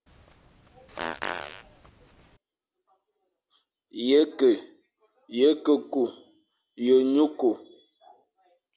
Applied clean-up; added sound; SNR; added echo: none; Fart; 12 dB; none.